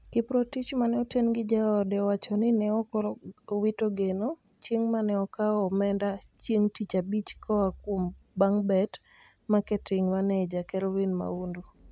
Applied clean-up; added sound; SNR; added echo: none; none; none; none.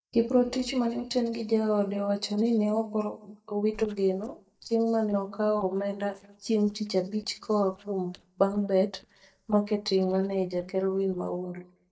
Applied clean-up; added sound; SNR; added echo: neural mask model DeepFilterNet 3.